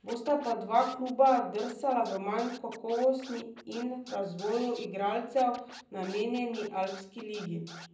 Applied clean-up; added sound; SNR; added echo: none; Scratching (performance technique); 19 dB; reverberation time 0.6 s.